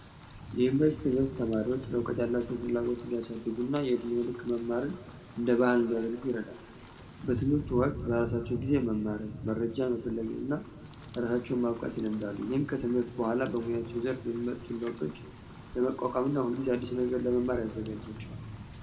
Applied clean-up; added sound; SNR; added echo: none; Rain; 12 dB; reverberation time 1.7 s.